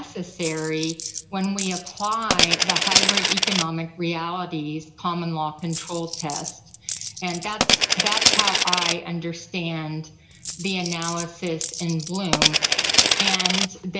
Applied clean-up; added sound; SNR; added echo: none; Coin (dropping); -5 dB; reverberation time 0.9 s.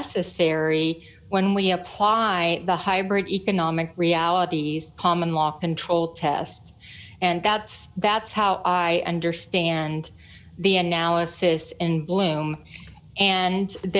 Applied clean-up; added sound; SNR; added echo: none; none; none; none.